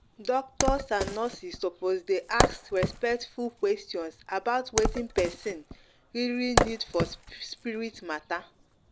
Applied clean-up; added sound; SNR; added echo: none; Wood; 2 dB; none.